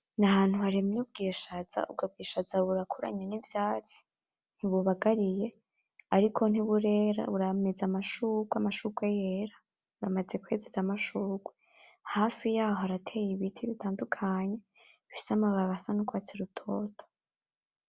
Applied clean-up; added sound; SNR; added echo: none; none; none; none.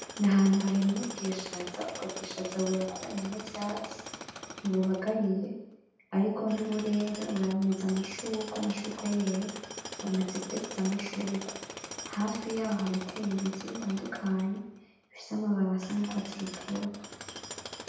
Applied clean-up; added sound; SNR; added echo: none; Tools; 11 dB; reverberation time 0.8 s.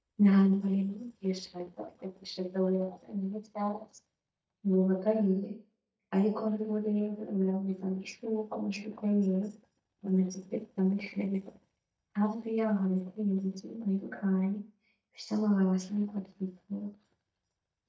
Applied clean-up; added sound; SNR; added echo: neural mask model DeepFilterNet 3.